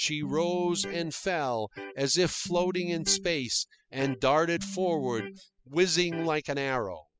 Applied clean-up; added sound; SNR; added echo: classical method spectral subtraction.